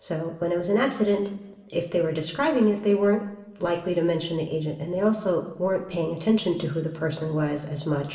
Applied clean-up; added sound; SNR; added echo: none; none; none; reverberation time 1.0 s.